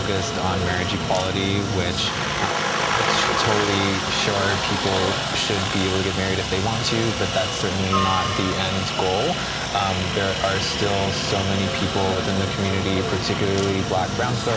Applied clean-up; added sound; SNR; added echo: none; Aircraft; 1 dB; none.